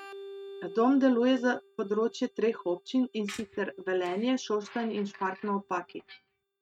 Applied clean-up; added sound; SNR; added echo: neural mask model RNNoise.